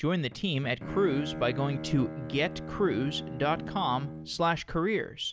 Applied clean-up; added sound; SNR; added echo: none; Bowed string instrument; 10 dB; none.